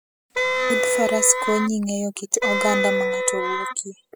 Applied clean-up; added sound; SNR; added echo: classical method spectral subtraction.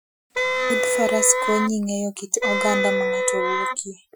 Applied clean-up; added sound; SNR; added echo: classical method Wiener filter.